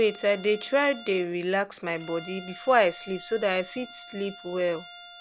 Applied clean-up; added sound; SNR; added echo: none; Bowed string instrument; 18 dB; none.